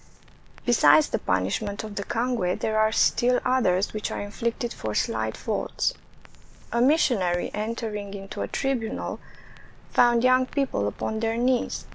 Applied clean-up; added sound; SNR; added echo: none; Bird vocalization, bird call, bird song + Crackle; 16 dB; none.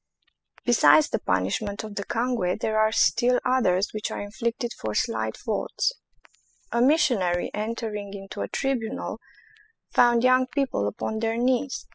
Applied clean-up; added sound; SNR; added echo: classical method spectral subtraction.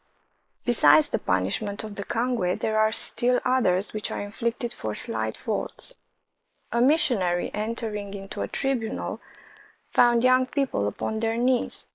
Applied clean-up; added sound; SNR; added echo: neural mask model Resemble Enhance denoiser.